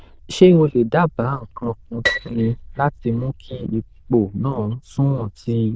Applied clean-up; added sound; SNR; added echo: neural diffusion model UNIVERSE++.